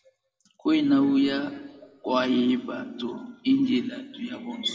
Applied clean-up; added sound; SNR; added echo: none; none; none; reverberation time 1.0 s.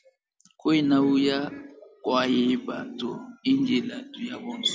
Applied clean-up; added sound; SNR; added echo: none; none; none; none.